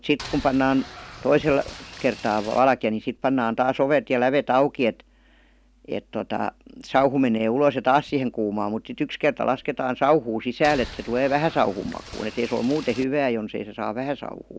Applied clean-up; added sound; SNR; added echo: none; Boat, Water vehicle; 15 dB; none.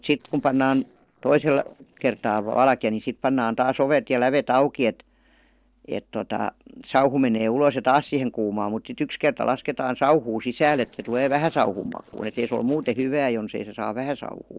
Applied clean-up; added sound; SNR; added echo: neural separator model SepFormer DNS4.